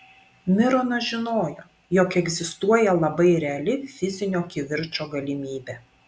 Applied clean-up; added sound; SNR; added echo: none; none; none; none.